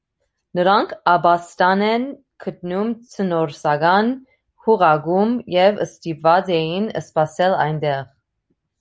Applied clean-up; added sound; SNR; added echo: none; none; none; none.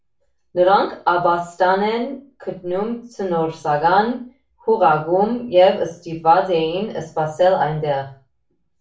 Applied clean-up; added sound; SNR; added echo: none; none; none; reverberation time 0.3 s.